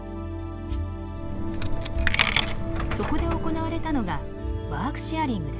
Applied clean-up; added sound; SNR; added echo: none; Coin (dropping); -3 dB; none.